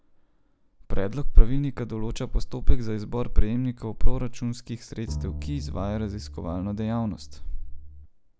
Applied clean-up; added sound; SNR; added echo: none; Bowed string instrument; 15 dB; none.